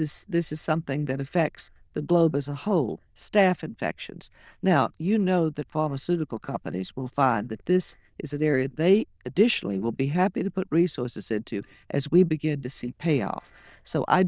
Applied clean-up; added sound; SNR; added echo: neural diffusion model UNIVERSE++.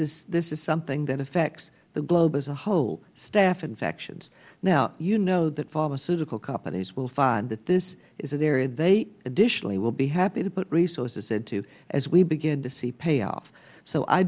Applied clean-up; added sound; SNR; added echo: none; none; none; none.